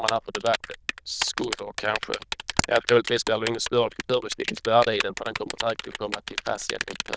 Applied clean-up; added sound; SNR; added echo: neural diffusion model UNIVERSE++.